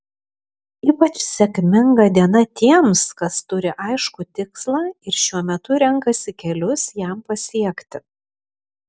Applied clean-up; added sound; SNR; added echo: none; none; none; none.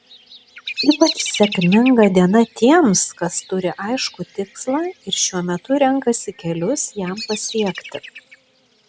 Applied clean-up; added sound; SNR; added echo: none; Bird vocalization, bird call, bird song; 14 dB; none.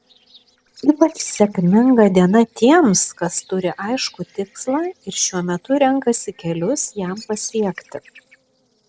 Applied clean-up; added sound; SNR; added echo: neural separator model SepFormer DNS4.